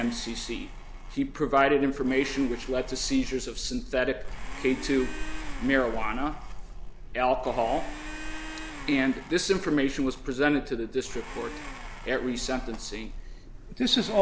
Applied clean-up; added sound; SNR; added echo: none; Domestic sounds, home sounds; 17 dB; none.